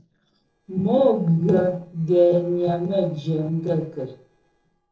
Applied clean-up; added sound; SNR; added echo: neural separator model SepFormer DNS4.